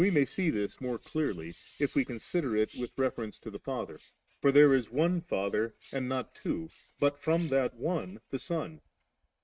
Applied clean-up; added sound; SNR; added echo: neural mask model RNNoise.